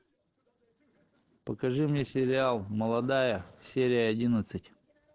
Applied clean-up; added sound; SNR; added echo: neural separator model SepFormer DNS4.